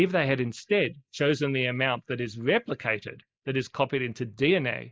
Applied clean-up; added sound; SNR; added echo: neural mask model Resemble Enhance denoiser.